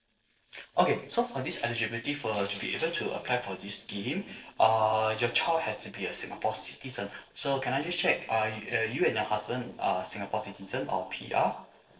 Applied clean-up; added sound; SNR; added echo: neural separator model SepFormer DNS4.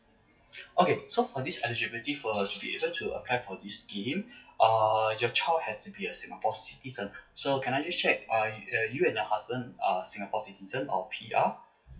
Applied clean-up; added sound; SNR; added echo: classical method WPE with log-MMSE.